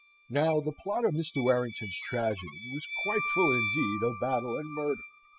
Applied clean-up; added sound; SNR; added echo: classical method spectral subtraction.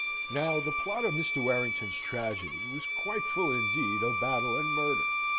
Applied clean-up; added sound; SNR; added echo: none; Bowed string instrument; -2 dB; none.